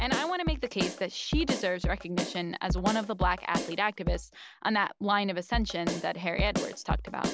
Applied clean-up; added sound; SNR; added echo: none; Drum kit; 3 dB; none.